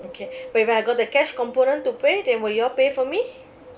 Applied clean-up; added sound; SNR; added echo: none; Bird; 18 dB; none.